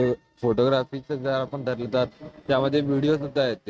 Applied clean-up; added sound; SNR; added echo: neural mask model RNNoise.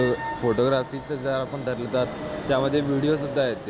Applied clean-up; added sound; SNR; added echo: none; Piano; 17 dB; none.